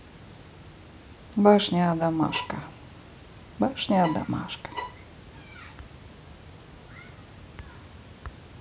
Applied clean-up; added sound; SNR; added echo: none; Bowed string instrument; 11 dB; none.